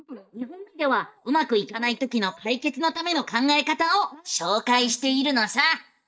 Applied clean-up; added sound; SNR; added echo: neural mask model DeepFilterNet 3.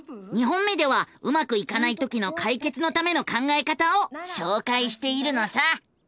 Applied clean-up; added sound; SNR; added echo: none; none; none; none.